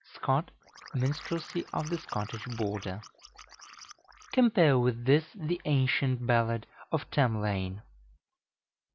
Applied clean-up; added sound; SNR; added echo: none; Liquid; 18 dB; none.